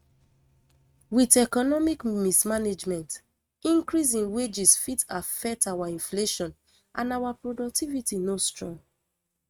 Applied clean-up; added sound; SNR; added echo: neural mask model RNNoise.